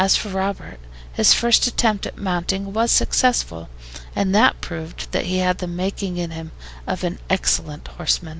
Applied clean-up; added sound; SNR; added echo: none; none; none; none.